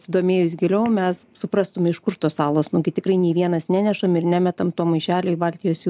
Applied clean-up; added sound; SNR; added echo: none; none; none; none.